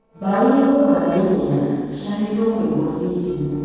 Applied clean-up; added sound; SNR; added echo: neural separator model SepFormer DNS4.